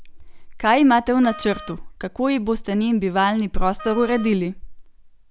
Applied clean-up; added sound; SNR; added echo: none; Wind instrument, woodwind instrument; 19 dB; none.